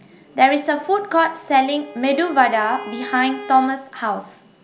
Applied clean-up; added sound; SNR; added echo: none; Bowed string instrument; 18 dB; none.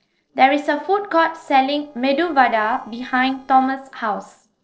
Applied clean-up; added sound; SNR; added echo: neural separator model SepFormer DNS4.